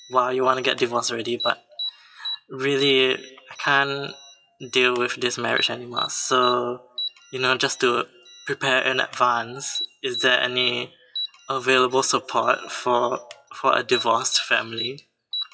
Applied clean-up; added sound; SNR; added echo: classical method WPE with log-MMSE.